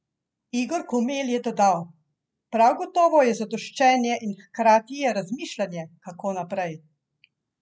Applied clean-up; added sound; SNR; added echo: none; none; none; none.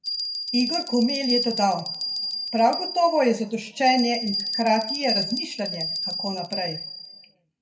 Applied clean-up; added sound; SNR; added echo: none; Bell; 5 dB; reverberation time 0.7 s.